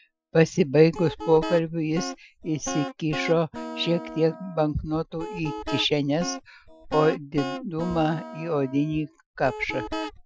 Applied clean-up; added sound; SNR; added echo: classical method Wiener filter.